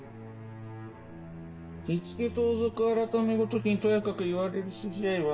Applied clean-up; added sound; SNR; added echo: none; none; none; none.